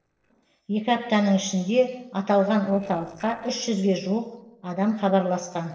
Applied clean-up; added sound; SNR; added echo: neural separator model SepFormer DNS4.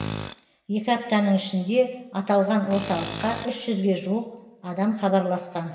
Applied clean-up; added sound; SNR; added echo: none; Tools; 13 dB; reverberation time 1.1 s.